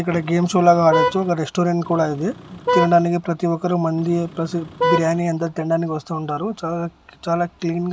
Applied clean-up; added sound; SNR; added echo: none; Vehicle horn, car horn, honking; 4 dB; none.